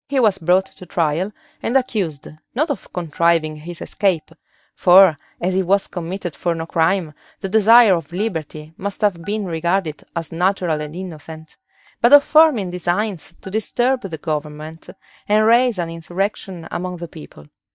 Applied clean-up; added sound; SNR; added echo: neural mask model DeepFilterNet 3.